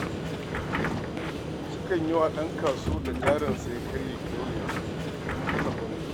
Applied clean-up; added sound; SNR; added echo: none; Subway, metro, underground; -2 dB; none.